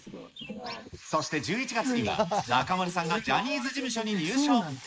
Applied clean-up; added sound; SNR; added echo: neural mask model Resemble Enhance denoiser.